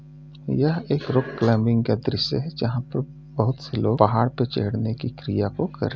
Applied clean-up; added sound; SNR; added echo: none; none; none; none.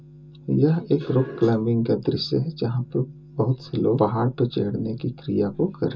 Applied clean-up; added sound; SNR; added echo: none; none; none; reverberation time 0.2 s.